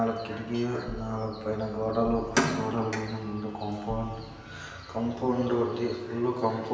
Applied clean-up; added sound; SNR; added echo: none; Bass drum; 14 dB; reverberation time 1.0 s.